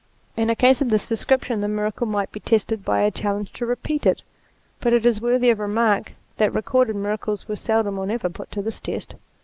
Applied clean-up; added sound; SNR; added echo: none; none; none; none.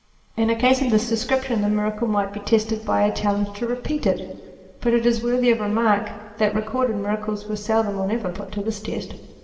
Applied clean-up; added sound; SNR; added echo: none; none; none; reverberation time 2.1 s.